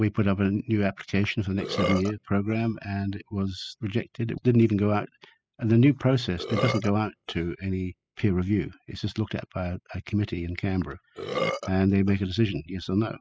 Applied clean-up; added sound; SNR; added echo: classical method spectral subtraction.